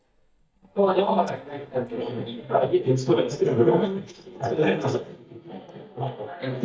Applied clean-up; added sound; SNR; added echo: neural mask model DeepFilterNet 3.